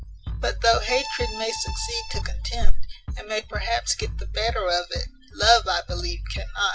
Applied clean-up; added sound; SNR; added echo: none; Accordion + Bass drum; 9 dB; none.